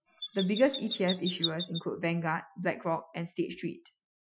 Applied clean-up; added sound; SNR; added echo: classical method Wiener filter.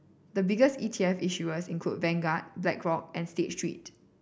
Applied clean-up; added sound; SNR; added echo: none; none; none; none.